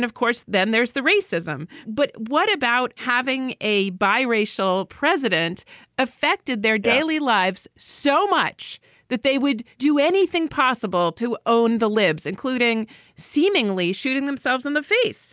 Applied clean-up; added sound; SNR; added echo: none; none; none; none.